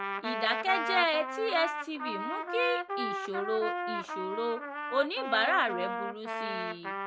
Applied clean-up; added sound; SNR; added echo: none; Trumpet; 3 dB; none.